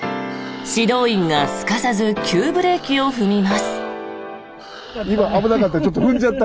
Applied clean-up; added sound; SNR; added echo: none; Animal; 20 dB; none.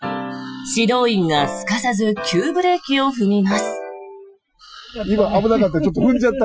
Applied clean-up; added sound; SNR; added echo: classical method Wiener filter.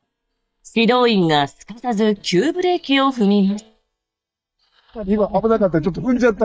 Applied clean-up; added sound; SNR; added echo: neural mask model DeepFilterNet 3.